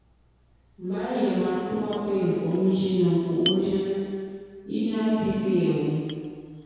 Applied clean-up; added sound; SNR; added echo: none; Chink, clink; 16 dB; reverberation time 2.0 s.